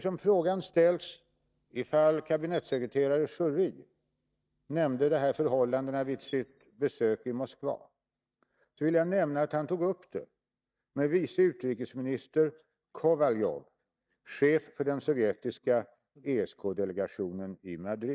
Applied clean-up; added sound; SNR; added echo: neural mask model DeepFilterNet 3.